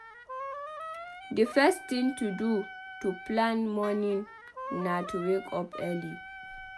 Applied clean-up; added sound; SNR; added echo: none; Wind instrument, woodwind instrument; 12 dB; none.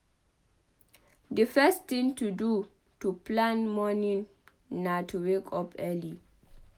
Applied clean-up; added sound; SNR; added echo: none; none; none; none.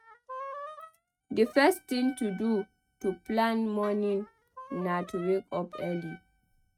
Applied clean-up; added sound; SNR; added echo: neural mask model RNNoise.